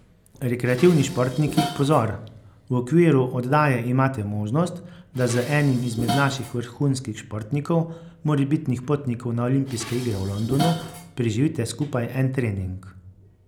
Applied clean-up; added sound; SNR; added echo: none; Dishes, pots, and pans; 14 dB; none.